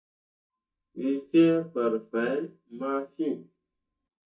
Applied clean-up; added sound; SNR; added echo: neural mask model DeepFilterNet 3.